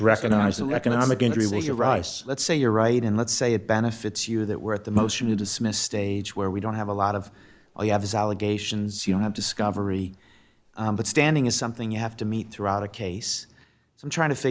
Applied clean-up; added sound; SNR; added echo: neural mask model Resemble Enhance denoiser.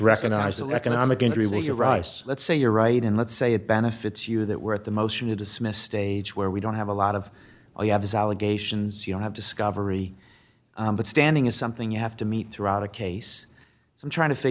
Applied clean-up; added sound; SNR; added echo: none; none; none; none.